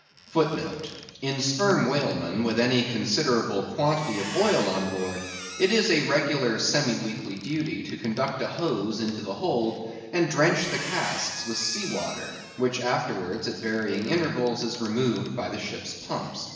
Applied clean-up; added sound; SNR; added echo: none; Squeak; 16 dB; reverberation time 1.2 s.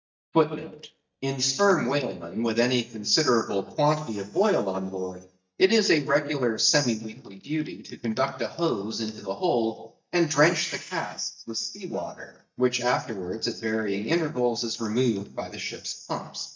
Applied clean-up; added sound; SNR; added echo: neural mask model DeepFilterNet 3.